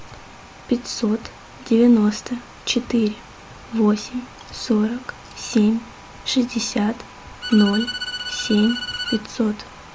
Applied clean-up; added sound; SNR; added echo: none; Bowed string instrument; 8 dB; none.